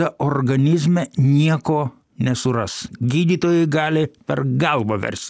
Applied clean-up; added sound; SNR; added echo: none; none; none; none.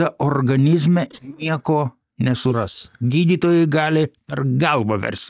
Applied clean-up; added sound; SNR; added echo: neural mask model DeepFilterNet 3.